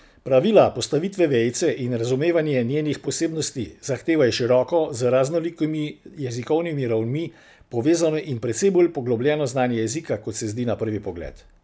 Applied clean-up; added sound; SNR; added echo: none; none; none; none.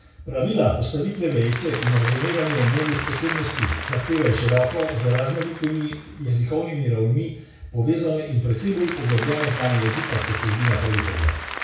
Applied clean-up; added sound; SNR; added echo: none; Applause; 9 dB; reverberation time 0.6 s.